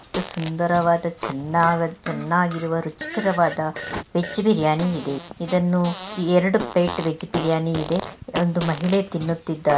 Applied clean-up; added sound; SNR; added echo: none; Fart; 12 dB; none.